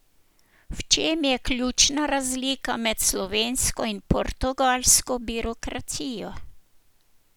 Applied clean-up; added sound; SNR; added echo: none; none; none; none.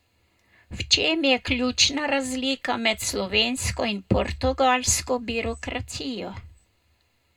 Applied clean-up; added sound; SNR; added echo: none; none; none; reverberation time 0.2 s.